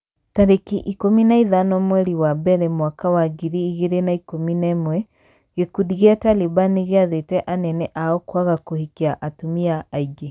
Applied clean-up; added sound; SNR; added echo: none; none; none; none.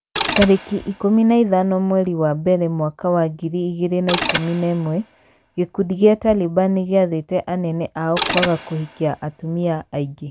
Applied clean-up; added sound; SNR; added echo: none; Mechanisms; 9 dB; none.